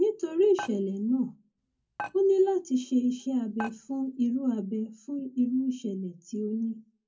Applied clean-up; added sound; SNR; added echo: none; Dishes, pots, and pans; 15 dB; reverberation time 0.3 s.